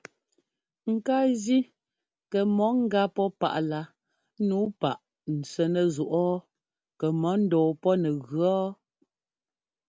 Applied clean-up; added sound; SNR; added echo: none; none; none; none.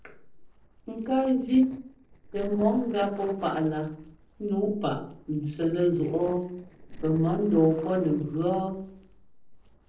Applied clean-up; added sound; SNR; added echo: neural separator model SepFormer DNS4.